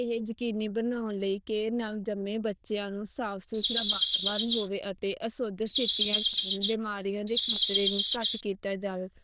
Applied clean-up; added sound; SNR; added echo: neural diffusion model UNIVERSE++.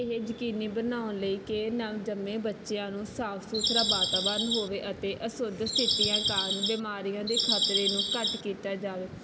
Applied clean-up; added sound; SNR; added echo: none; Bird vocalization, bird call, bird song; -4 dB; none.